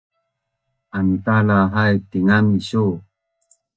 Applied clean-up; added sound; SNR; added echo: neural mask model DeepFilterNet 3.